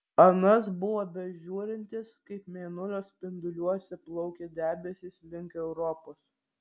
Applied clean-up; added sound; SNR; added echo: none; none; none; none.